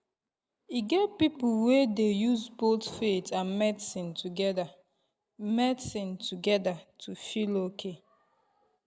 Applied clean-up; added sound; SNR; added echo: none; none; none; none.